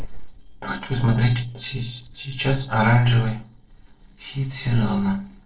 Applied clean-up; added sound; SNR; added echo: neural separator model SepFormer DNS4.